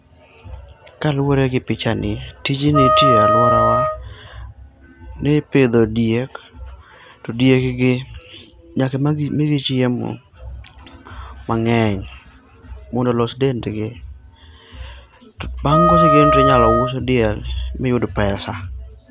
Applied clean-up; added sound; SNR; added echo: none; Wind instrument, woodwind instrument; -3 dB; none.